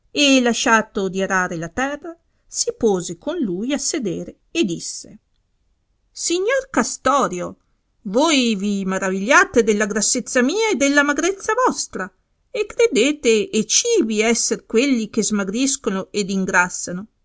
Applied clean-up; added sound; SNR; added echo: none; none; none; none.